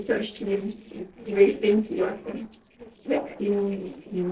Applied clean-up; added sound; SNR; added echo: neural separator model SepFormer DNS4.